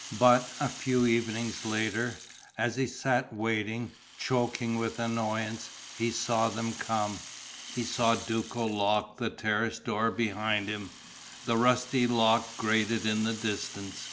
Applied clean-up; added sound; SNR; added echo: none; Rattle (instrument); 15 dB; none.